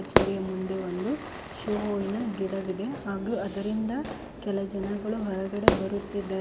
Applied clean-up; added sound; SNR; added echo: none; Fire / Fireworks; 2 dB; none.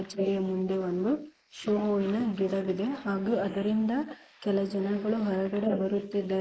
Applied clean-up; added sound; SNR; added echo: neural mask model Resemble Enhance denoiser.